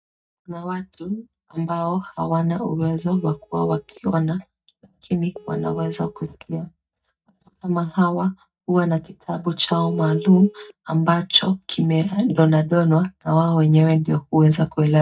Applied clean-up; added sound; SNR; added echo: neural mask model DeepFilterNet 3.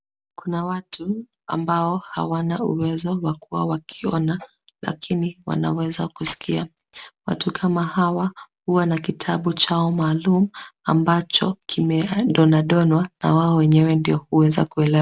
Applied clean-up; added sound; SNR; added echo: none; none; none; none.